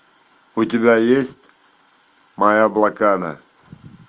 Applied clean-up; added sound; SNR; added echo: none; none; none; none.